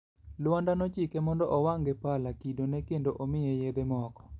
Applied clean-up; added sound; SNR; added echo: none; none; none; none.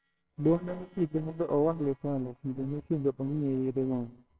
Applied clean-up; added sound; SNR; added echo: neural separator model SepFormer WHAMR!.